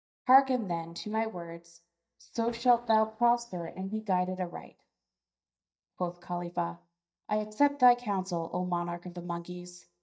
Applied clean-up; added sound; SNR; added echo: neural mask model DeepFilterNet 3.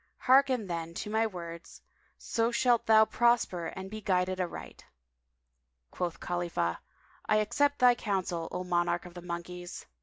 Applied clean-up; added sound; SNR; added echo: none; none; none; none.